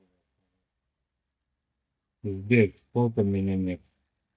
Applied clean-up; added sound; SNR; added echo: neural mask model DeepFilterNet 3.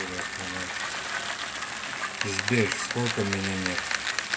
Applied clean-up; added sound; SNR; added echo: none; Bicycle; -1 dB; reverberation time 1.1 s.